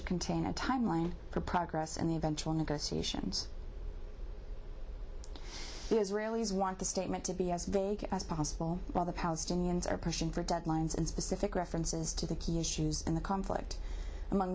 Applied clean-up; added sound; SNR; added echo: none; none; none; none.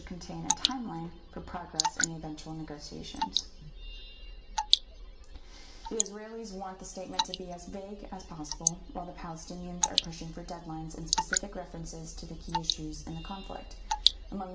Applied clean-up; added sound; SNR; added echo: none; Drip / Water; -5 dB; reverberation time 0.7 s.